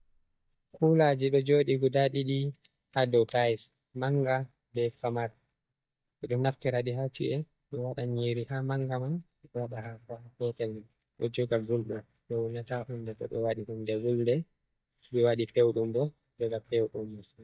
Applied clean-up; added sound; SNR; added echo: neural mask model DeepFilterNet 3.